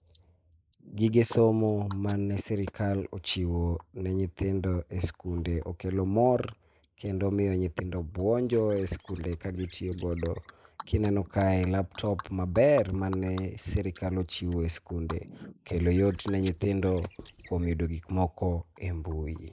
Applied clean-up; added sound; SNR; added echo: neural mask model Resemble Enhance denoiser.